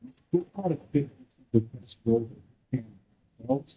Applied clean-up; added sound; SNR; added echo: neural mask model DeepFilterNet 3.